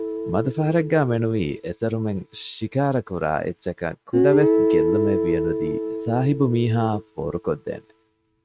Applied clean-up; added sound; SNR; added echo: neural mask model RNNoise.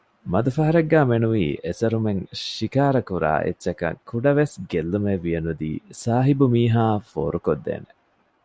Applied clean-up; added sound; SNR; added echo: none; none; none; none.